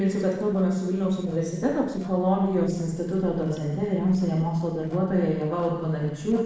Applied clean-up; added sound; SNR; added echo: neural separator model SepFormer DNS4.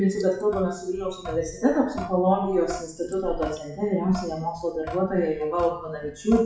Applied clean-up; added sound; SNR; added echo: classical method WPE with log-MMSE.